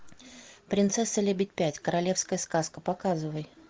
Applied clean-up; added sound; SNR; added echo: none; none; none; none.